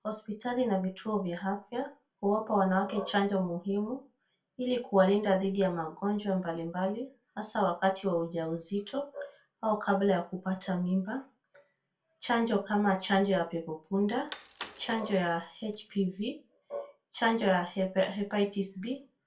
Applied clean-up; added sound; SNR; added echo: none; Bicycle; 17 dB; reverberation time 0.2 s.